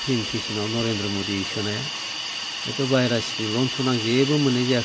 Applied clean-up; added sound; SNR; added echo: none; Hiss; 5 dB; reverberation time 1.9 s.